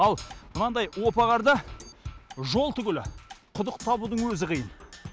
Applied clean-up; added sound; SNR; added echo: none; Percussion; 15 dB; none.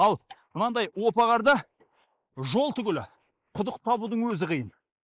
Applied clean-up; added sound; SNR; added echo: neural mask model Resemble Enhance denoiser.